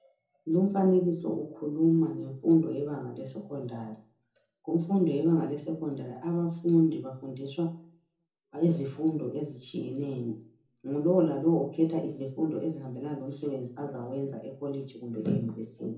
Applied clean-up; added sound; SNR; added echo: none; none; none; reverberation time 0.5 s.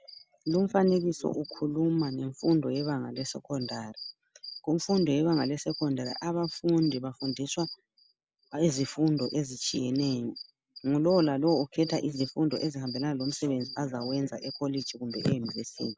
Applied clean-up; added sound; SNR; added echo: none; none; none; none.